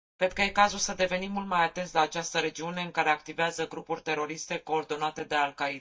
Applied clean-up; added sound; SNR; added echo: neural mask model DeepFilterNet 3.